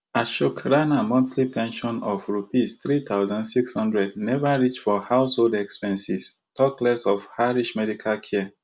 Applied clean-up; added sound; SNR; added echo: none; none; none; none.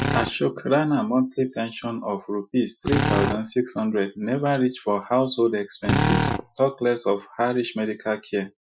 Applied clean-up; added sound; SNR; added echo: classical method Wiener filter.